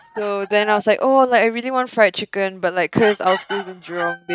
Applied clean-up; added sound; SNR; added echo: neural mask model RNNoise.